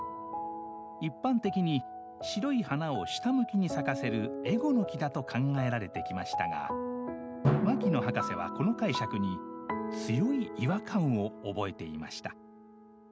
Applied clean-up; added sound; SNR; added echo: none; Drum; 10 dB; none.